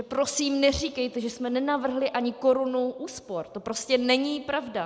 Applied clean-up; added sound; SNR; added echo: none; none; none; none.